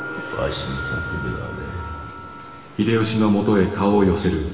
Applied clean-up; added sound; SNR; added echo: none; Gong; 19 dB; reverberation time 1.4 s.